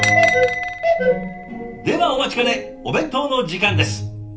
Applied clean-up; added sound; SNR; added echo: none; Bell; 5 dB; reverberation time 0.3 s.